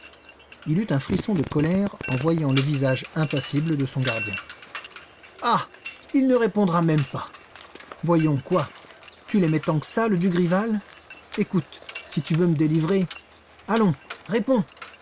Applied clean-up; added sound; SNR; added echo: none; Mechanisms + Fart; 13 dB; none.